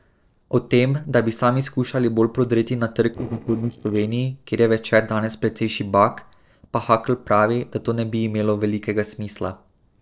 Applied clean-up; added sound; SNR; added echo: neural separator model SepFormer DNS4.